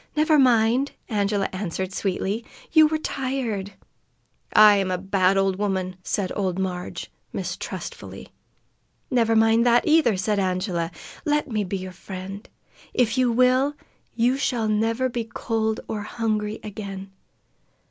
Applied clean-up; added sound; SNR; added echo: none; none; none; none.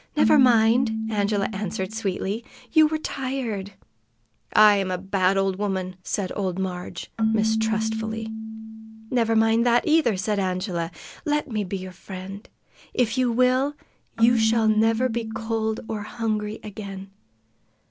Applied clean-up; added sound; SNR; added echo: none; Keyboard (musical); 6 dB; none.